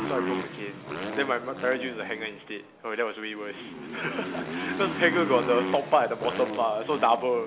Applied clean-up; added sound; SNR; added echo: none; Motorcycle; 7 dB; none.